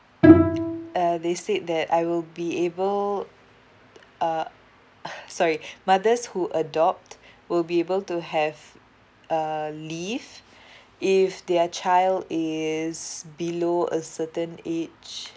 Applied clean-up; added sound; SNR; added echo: none; Bowed string instrument; -5 dB; none.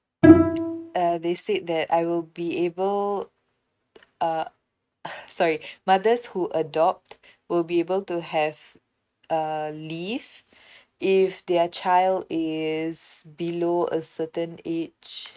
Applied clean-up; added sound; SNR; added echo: neural mask model RNNoise.